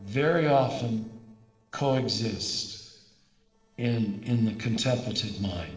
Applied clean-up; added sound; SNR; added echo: neural separator model SepFormer DNS4.